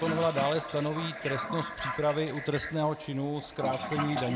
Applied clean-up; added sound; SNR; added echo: none; Toilet flush; 6 dB; none.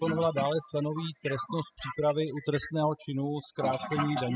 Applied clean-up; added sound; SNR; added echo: classical method spectral subtraction.